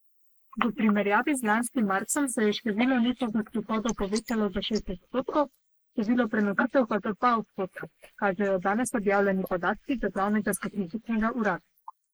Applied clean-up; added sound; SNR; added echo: neural mask model Resemble Enhance denoiser.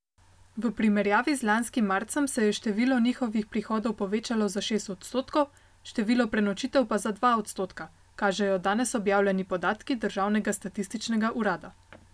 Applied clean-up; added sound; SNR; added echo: none; none; none; none.